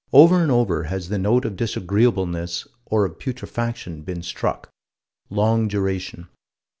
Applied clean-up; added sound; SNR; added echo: none; none; none; none.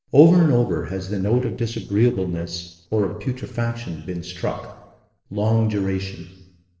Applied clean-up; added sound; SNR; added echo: neural separator model SepFormer DNS4.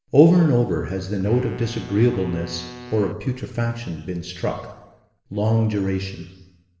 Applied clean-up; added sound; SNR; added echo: none; Wind instrument, woodwind instrument; 18 dB; reverberation time 1.1 s.